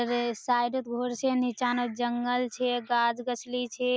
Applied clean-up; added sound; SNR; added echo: none; none; none; none.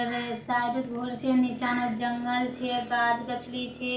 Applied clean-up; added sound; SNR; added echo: none; Motorcycle; 17 dB; reverberation time 0.4 s.